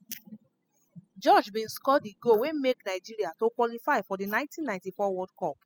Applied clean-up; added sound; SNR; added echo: classical method spectral subtraction.